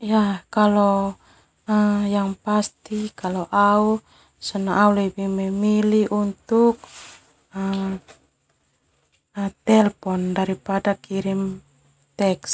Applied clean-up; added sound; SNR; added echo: none; none; none; none.